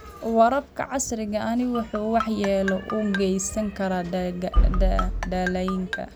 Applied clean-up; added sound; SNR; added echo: none; Marimba, xylophone; 11 dB; none.